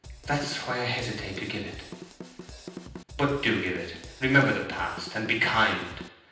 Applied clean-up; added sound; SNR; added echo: none; Drum / Drum kit; 14 dB; reverberation time 0.9 s.